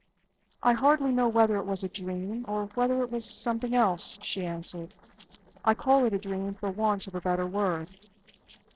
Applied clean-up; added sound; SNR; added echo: neural separator model SepFormer DNS4.